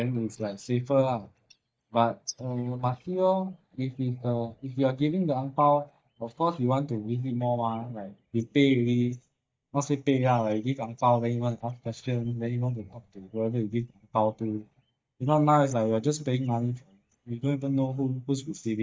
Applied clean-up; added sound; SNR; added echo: neural mask model DeepFilterNet 3.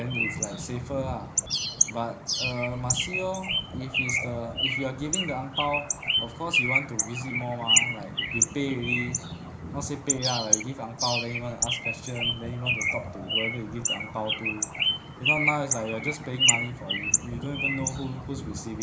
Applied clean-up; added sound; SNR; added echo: none; Bird; -4 dB; reverberation time 0.4 s.